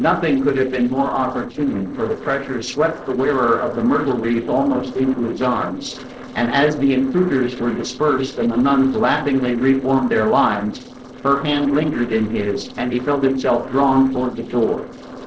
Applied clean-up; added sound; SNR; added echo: neural separator model SepFormer DNS4.